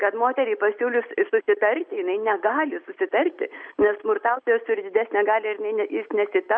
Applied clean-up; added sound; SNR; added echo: none; none; none; none.